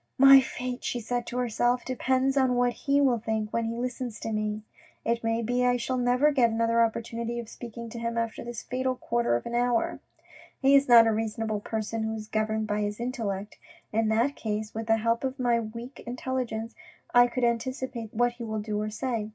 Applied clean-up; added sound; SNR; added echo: none; none; none; reverberation time 0.4 s.